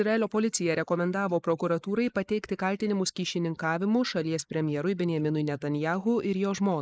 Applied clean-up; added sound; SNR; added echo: neural mask model Resemble Enhance denoiser.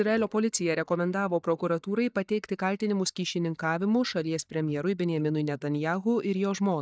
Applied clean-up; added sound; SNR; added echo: neural mask model DeepFilterNet 3.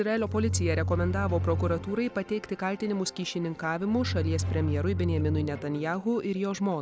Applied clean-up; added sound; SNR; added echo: none; Bowed string instrument; 1 dB; none.